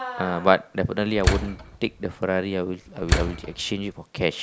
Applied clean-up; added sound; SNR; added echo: none; Slam; 2 dB; none.